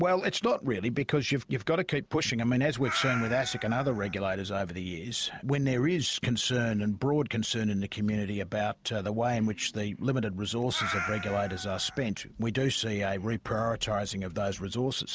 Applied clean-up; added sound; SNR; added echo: none; Meow; 8 dB; none.